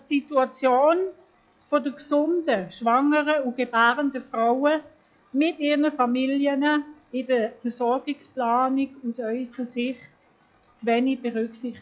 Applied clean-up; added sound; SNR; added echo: classical method log-MMSE.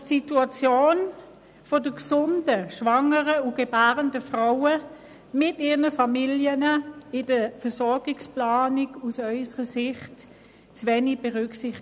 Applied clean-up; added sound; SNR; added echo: none; none; none; none.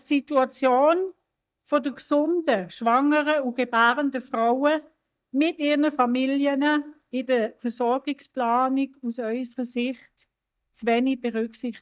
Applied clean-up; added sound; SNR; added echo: neural mask model DeepFilterNet 3.